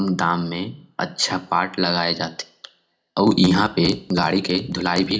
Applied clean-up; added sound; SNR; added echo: none; none; none; reverberation time 0.4 s.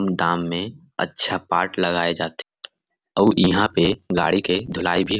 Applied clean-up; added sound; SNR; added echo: none; none; none; none.